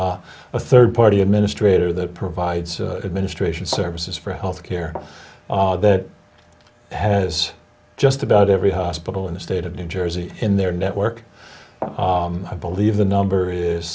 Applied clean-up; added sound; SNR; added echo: none; none; none; none.